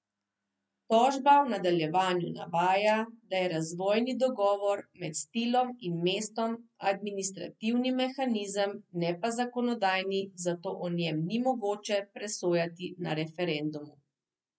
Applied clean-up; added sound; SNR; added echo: none; none; none; none.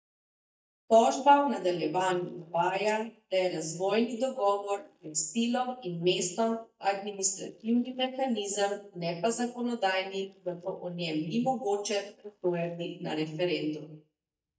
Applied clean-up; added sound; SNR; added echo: neural mask model DeepFilterNet 3.